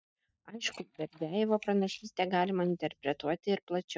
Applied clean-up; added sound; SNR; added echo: neural mask model DeepFilterNet 3.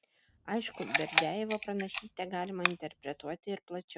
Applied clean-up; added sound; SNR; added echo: none; Camera; -5 dB; none.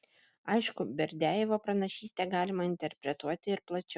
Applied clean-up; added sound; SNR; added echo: none; none; none; none.